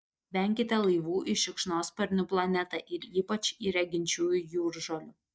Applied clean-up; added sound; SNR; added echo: neural mask model DeepFilterNet 3.